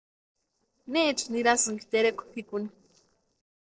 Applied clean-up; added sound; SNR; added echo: neural separator model SepFormer DNS4.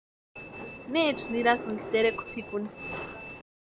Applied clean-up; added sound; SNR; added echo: none; Train; 9 dB; none.